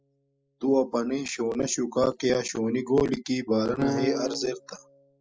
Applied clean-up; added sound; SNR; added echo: classical method spectral subtraction.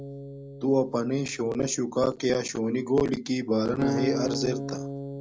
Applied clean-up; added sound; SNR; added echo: none; Acoustic guitar; 8 dB; none.